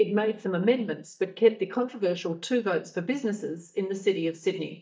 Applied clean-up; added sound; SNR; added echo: neural mask model DeepFilterNet 3.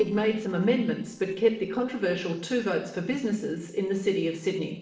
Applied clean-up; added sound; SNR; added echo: neural separator model SepFormer DNS4.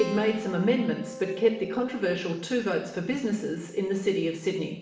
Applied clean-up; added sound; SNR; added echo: none; Keyboard (musical); 16 dB; reverberation time 0.8 s.